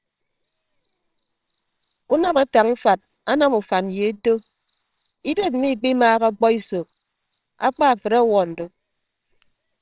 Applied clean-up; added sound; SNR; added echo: neural separator model SepFormer WHAMR!.